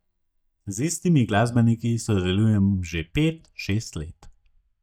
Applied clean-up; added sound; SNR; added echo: neural mask model DeepFilterNet 3.